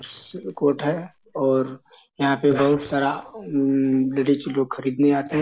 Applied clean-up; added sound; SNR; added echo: neural mask model Resemble Enhance denoiser.